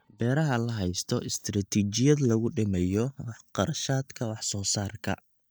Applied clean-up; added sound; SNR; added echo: neural mask model DeepFilterNet 3.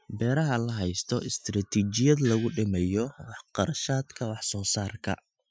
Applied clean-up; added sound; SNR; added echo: classical method Wiener filter.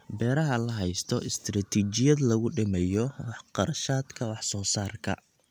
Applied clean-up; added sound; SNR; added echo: none; none; none; none.